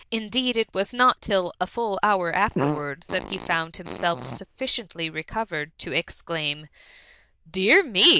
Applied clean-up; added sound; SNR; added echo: neural diffusion model UNIVERSE++.